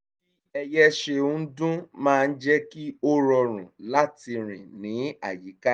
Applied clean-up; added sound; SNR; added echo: none; none; none; none.